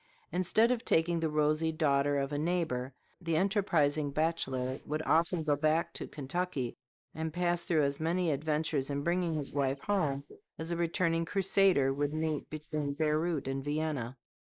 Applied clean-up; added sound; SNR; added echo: neural mask model Resemble Enhance denoiser.